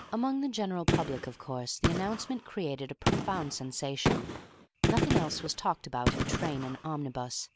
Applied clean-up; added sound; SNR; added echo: none; Gunshot, gunfire; -1 dB; none.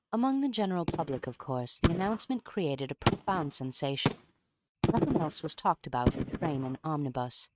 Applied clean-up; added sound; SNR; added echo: neural mask model RNNoise.